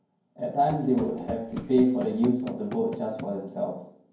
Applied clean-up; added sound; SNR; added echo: none; Run; 12 dB; reverberation time 0.9 s.